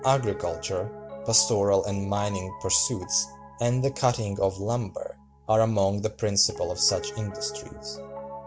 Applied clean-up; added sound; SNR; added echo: none; Piano; 14 dB; none.